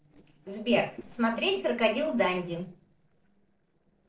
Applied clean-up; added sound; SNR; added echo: neural separator model SepFormer DNS4.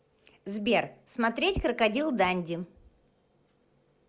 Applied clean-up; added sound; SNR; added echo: none; none; none; none.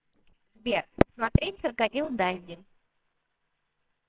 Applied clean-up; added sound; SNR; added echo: neural separator model SepFormer WHAMR!.